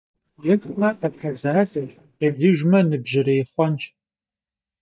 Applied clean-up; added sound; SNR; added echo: neural mask model DeepFilterNet 3.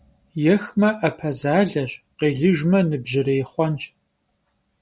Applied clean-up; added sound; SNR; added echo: none; none; none; none.